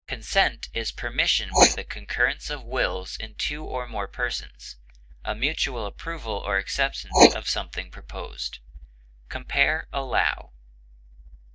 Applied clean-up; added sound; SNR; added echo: neural mask model DeepFilterNet 3.